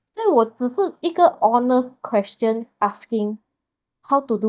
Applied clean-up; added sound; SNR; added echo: neural mask model DeepFilterNet 3.